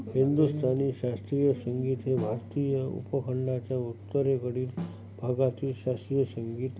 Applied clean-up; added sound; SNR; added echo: none; Snare drum; 13 dB; none.